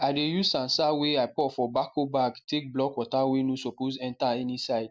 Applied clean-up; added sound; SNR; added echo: none; none; none; none.